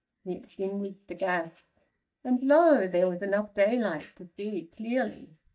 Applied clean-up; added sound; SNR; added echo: neural mask model DeepFilterNet 3.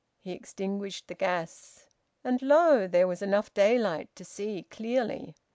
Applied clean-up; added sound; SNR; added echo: none; none; none; none.